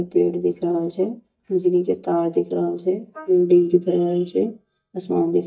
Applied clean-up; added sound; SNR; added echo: neural mask model DeepFilterNet 3.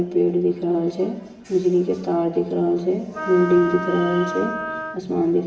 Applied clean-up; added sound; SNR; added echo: none; Wind instrument, woodwind instrument; 8 dB; reverberation time 0.8 s.